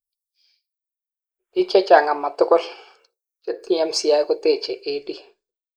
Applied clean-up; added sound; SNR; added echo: neural mask model Resemble Enhance denoiser.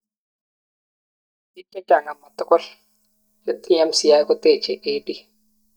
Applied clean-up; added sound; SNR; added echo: neural mask model DeepFilterNet 3.